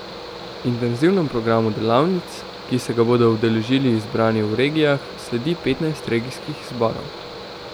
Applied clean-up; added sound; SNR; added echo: none; Mechanical fan; 14 dB; none.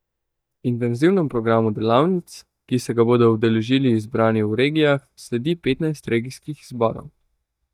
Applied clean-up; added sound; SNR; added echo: neural mask model DeepFilterNet 3.